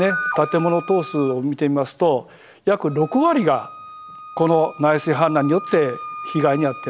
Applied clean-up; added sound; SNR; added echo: none; Wind instrument, woodwind instrument; 16 dB; none.